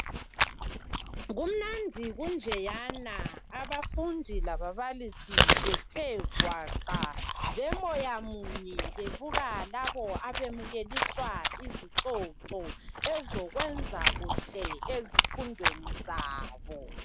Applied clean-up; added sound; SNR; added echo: none; Chewing, mastication; -5 dB; none.